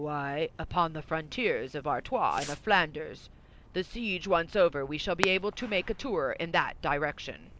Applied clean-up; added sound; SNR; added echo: none; Fireworks; 15 dB; none.